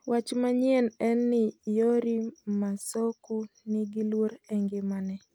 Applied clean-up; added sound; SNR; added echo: none; none; none; none.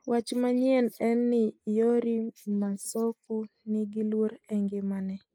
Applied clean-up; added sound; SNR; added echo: neural mask model Resemble Enhance denoiser.